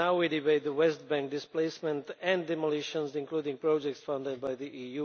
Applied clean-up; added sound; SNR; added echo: none; none; none; none.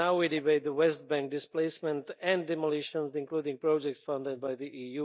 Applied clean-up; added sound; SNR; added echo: neural mask model DeepFilterNet 3.